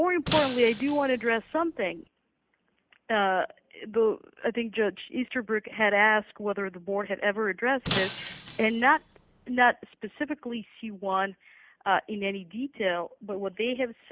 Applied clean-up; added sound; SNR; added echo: none; Shatter; 6 dB; none.